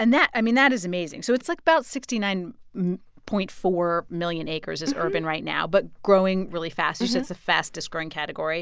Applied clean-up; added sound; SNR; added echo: none; none; none; none.